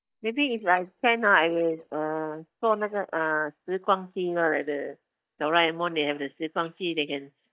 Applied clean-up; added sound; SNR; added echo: neural mask model DeepFilterNet 3.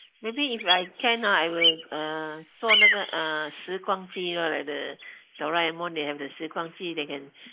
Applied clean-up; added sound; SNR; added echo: neural mask model Resemble Enhance denoiser.